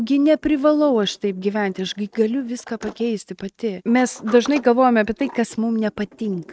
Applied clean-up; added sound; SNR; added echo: neural mask model RNNoise.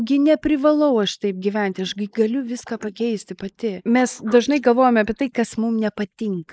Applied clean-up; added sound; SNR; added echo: neural mask model Resemble Enhance denoiser.